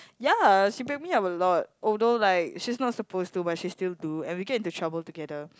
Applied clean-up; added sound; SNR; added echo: none; none; none; none.